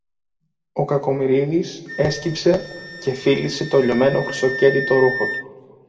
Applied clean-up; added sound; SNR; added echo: none; Wind instrument, woodwind instrument; 12 dB; reverberation time 1.3 s.